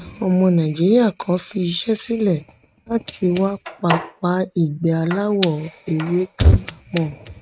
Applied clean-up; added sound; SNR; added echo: neural mask model RNNoise.